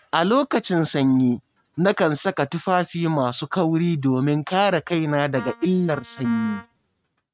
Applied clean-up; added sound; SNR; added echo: neural mask model RNNoise.